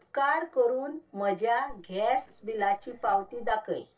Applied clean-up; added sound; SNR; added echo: neural separator model SepFormer DNS4.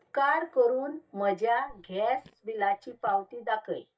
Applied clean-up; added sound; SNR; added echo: neural mask model DeepFilterNet 3.